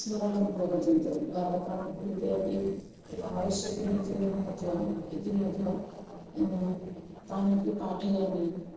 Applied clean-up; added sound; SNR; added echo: neural separator model SepFormer DNS4.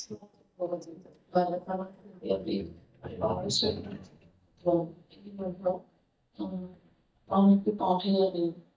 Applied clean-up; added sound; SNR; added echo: neural mask model DeepFilterNet 3.